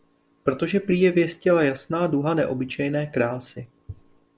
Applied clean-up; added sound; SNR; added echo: none; none; none; none.